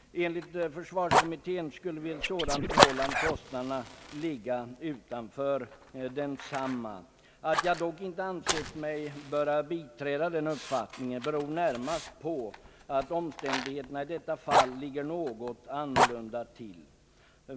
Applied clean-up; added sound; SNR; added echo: none; Fire + Scratching (performance technique); 0 dB; none.